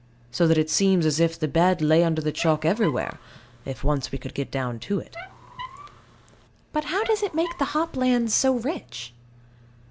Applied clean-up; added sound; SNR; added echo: none; Squeak; 16 dB; none.